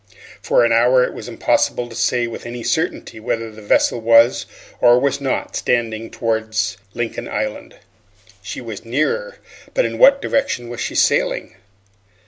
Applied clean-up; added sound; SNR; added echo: none; none; none; none.